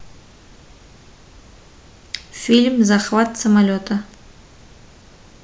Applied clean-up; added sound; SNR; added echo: none; none; none; none.